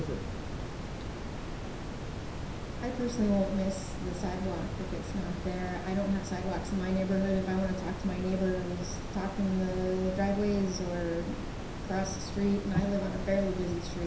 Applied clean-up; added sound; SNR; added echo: none; Water; 5 dB; reverberation time 0.7 s.